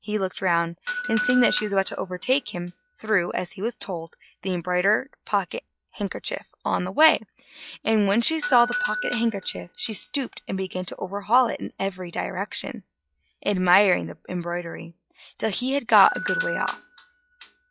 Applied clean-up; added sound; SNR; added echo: classical method log-MMSE.